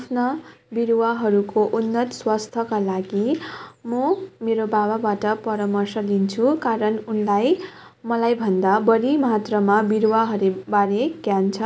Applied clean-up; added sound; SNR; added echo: none; none; none; none.